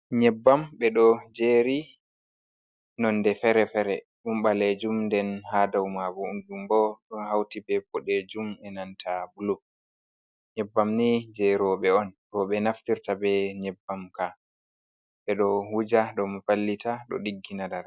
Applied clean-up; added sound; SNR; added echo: none; none; none; none.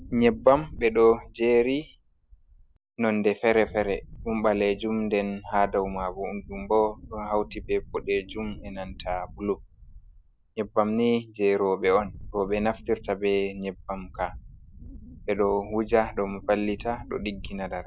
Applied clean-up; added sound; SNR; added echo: none; Wind; 17 dB; none.